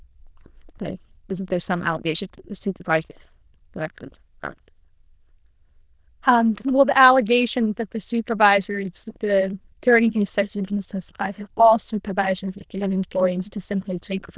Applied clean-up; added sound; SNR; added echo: neural diffusion model UNIVERSE++.